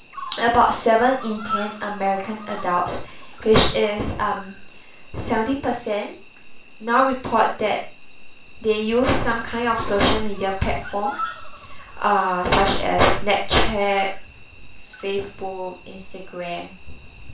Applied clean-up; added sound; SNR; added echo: none; Cricket; 17 dB; reverberation time 0.3 s.